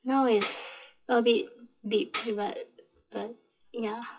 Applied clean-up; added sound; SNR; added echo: classical method WPE with log-MMSE.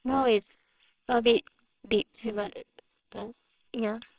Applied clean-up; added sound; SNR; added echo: neural separator model SepFormer WHAMR!.